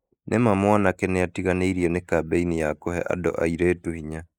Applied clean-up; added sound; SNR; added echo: neural mask model Resemble Enhance denoiser.